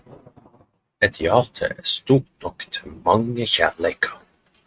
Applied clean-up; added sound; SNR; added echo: neural mask model RNNoise.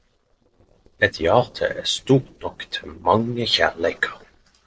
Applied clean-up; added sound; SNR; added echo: neural separator model SepFormer DNS4.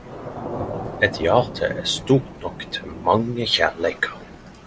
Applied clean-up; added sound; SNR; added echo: none; Thunder / Rain; 11 dB; none.